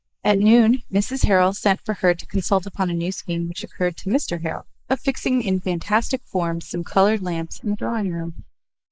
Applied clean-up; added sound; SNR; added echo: neural mask model Resemble Enhance denoiser.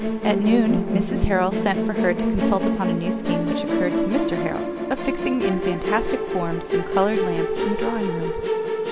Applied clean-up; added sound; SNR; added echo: none; Musical instrument; -1 dB; none.